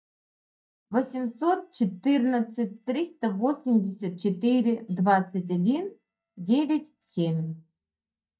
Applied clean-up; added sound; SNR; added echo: neural mask model DeepFilterNet 3.